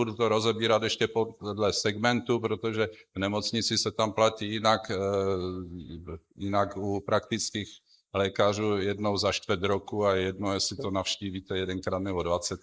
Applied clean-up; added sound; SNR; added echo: neural mask model Resemble Enhance denoiser.